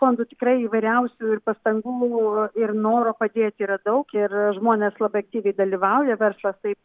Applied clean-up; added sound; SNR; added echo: none; none; none; none.